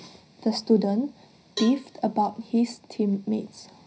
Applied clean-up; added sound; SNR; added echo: none; Cowbell; 15 dB; reverberation time 0.4 s.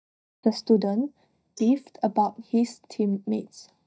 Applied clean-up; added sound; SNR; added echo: neural mask model DeepFilterNet 3.